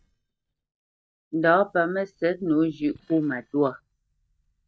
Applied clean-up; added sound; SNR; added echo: neural mask model DeepFilterNet 3.